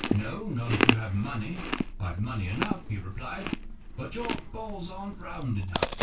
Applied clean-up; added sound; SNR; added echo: none; Chewing, mastication; -1 dB; reverberation time 0.2 s.